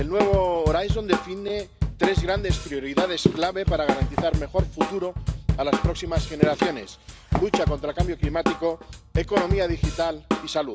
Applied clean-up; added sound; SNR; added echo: none; Drum kit + Walk, footsteps; -1 dB; none.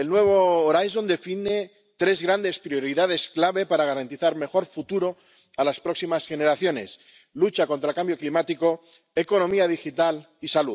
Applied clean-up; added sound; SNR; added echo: none; none; none; none.